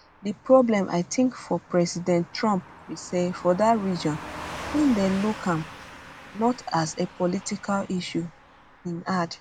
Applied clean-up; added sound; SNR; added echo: none; Car passing by / Truck; 16 dB; none.